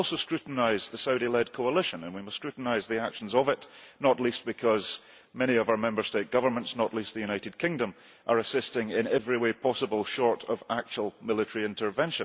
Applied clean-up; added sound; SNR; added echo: none; none; none; none.